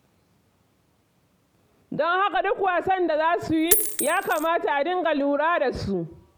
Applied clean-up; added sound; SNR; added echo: none; Coin (dropping); 5 dB; none.